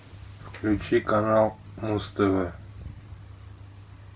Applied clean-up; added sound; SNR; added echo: none; Bowed string instrument; 17 dB; none.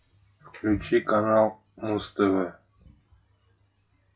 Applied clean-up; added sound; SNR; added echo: classical method log-MMSE.